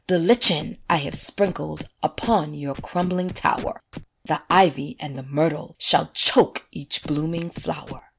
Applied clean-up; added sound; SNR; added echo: none; Scratching (performance technique); 17 dB; none.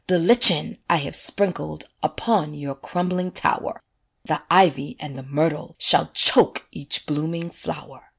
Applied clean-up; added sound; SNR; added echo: none; none; none; none.